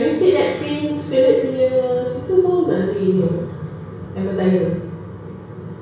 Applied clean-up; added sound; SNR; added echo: none; none; none; reverberation time 0.6 s.